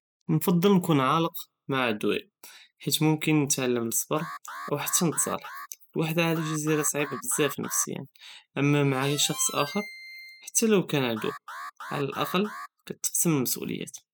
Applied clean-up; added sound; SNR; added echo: classical method spectral subtraction.